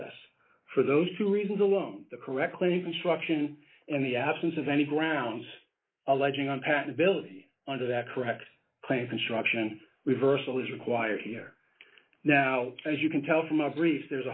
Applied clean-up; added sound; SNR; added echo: neural mask model Resemble Enhance denoiser.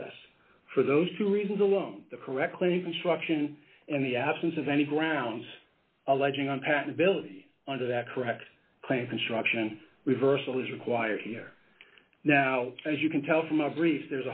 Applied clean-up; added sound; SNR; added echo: none; none; none; none.